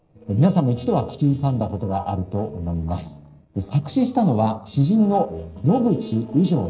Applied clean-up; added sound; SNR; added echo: neural separator model SepFormer DNS4.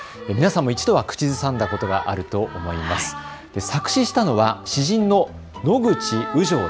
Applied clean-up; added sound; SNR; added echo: none; none; none; none.